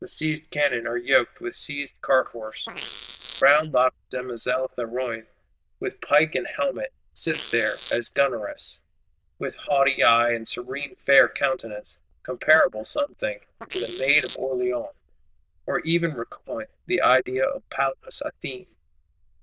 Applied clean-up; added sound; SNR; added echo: neural diffusion model UNIVERSE++.